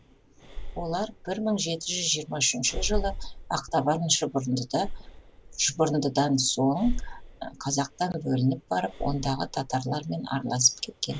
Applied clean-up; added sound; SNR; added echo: none; Breathing; 9 dB; none.